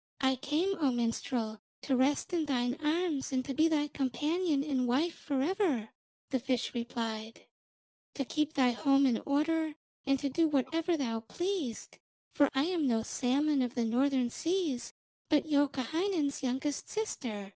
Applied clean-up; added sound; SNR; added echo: none; none; none; none.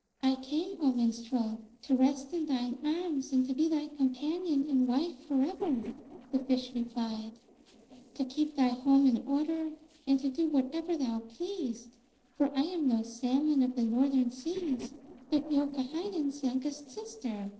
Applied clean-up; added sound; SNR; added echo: neural separator model SepFormer DNS4.